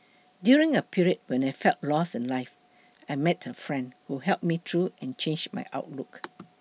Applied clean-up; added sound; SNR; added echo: none; none; none; none.